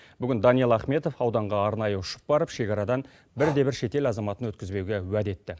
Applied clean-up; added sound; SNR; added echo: neural mask model Resemble Enhance denoiser.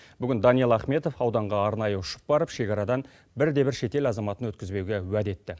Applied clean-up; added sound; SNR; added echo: none; none; none; none.